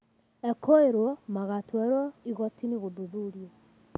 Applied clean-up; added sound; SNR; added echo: none; none; none; none.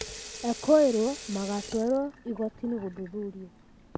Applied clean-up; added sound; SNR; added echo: none; Sink (filling or washing) / Water tap, faucet; 15 dB; none.